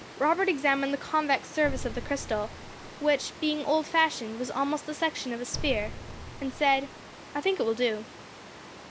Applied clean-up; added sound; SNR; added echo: none; Water + Drum; 12 dB; none.